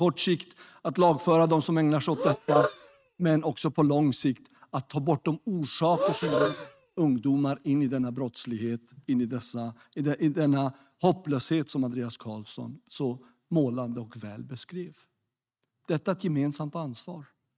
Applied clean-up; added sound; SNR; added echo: neural mask model RNNoise.